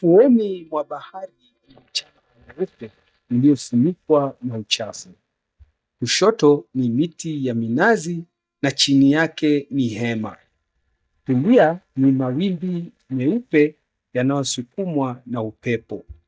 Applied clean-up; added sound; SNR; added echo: neural mask model DeepFilterNet 3.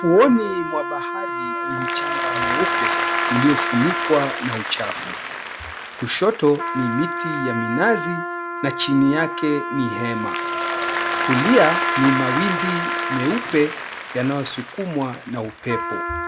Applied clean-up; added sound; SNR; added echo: none; Applause + Trumpet; 2 dB; none.